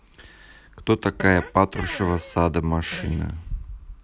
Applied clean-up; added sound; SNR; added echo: none; Fart; 15 dB; none.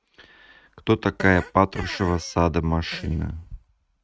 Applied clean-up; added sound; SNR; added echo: neural mask model RNNoise.